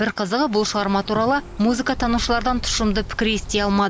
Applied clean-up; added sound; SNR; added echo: none; Bird; 11 dB; none.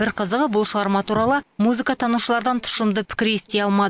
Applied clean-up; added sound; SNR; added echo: none; none; none; none.